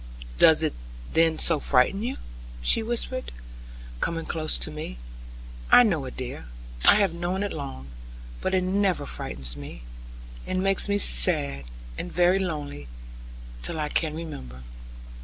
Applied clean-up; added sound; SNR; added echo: none; Rattle (instrument); -2 dB; none.